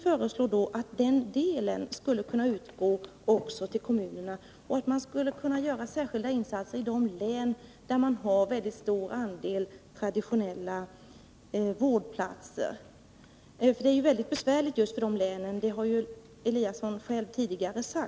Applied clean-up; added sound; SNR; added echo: none; none; none; none.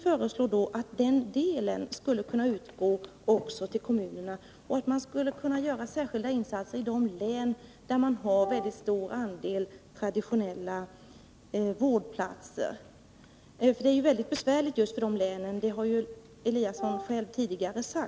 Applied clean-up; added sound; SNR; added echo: none; Wind instrument, woodwind instrument; 9 dB; none.